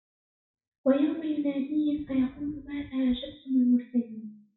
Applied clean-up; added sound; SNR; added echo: classical method WPE with log-MMSE.